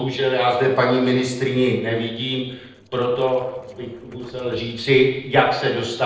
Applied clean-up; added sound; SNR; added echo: neural separator model SepFormer DNS4.